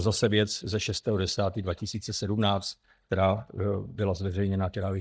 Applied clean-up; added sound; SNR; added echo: neural mask model DeepFilterNet 3.